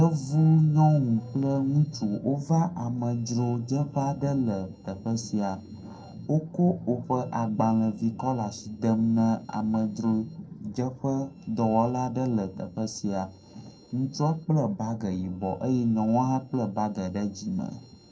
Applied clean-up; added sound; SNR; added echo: neural separator model SepFormer DNS4.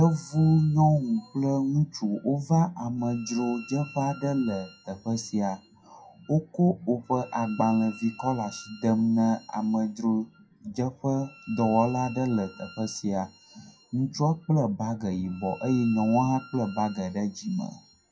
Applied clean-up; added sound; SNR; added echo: classical method WPE with log-MMSE.